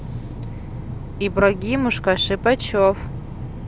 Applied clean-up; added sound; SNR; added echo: none; none; none; none.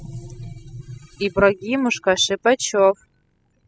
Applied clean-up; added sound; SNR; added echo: classical method spectral subtraction.